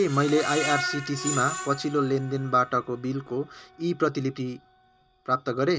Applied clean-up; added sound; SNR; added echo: none; Screech; 10 dB; none.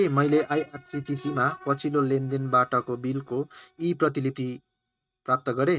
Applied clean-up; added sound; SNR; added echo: neural mask model RNNoise.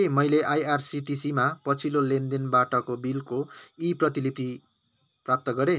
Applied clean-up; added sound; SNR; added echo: none; none; none; none.